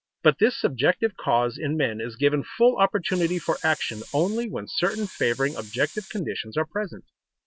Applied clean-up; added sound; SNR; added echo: none; Hiss; 19 dB; none.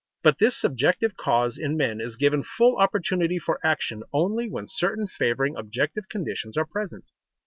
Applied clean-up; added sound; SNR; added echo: none; none; none; none.